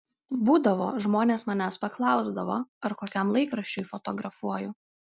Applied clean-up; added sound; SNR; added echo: none; none; none; none.